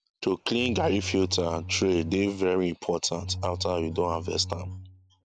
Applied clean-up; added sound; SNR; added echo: none; Bowed string instrument; 10 dB; none.